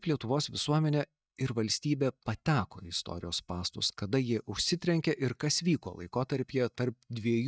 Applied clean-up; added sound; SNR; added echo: neural mask model DeepFilterNet 3.